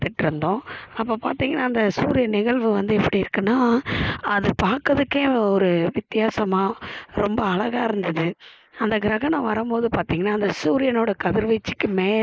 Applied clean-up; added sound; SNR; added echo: neural mask model Resemble Enhance denoiser.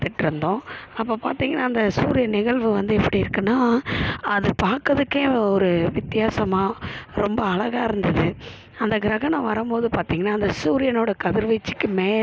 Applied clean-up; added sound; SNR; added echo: none; none; none; none.